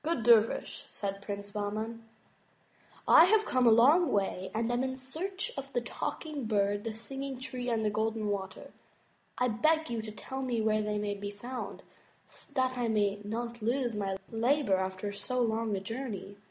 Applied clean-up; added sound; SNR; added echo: none; none; none; none.